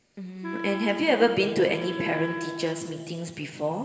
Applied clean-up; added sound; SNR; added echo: none; Wind instrument, woodwind instrument; 8 dB; reverberation time 2.1 s.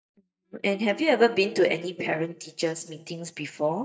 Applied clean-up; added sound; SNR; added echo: neural mask model DeepFilterNet 3.